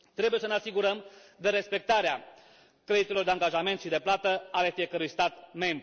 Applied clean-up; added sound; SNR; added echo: none; none; none; none.